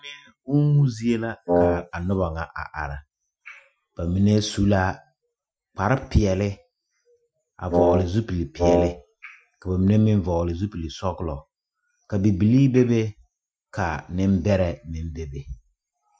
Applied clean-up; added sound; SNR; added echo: classical method Wiener filter.